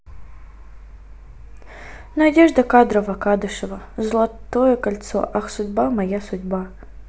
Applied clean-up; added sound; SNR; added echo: none; none; none; none.